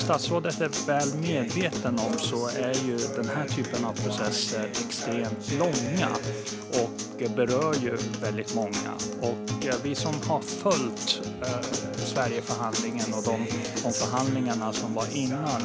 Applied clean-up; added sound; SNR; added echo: none; Acoustic guitar; 3 dB; none.